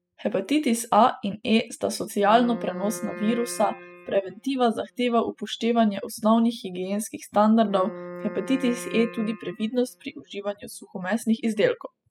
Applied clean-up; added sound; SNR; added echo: classical method spectral subtraction.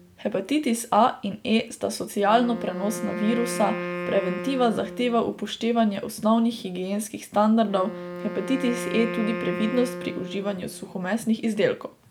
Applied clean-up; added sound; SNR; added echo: none; Wind instrument, woodwind instrument; 10 dB; none.